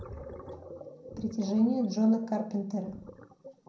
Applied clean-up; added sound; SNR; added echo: none; Gurgling; 15 dB; reverberation time 0.6 s.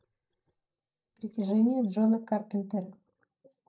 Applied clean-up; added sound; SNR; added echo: neural mask model DeepFilterNet 3.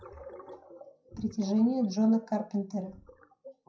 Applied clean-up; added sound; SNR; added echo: classical method WPE with log-MMSE.